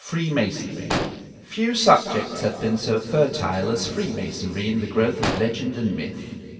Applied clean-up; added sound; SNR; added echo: none; Explosion; 6 dB; reverberation time 2.6 s.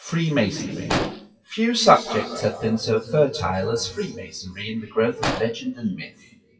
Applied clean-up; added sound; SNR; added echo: classical method WPE with log-MMSE.